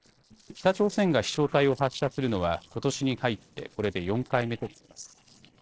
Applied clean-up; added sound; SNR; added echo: neural separator model SepFormer DNS4.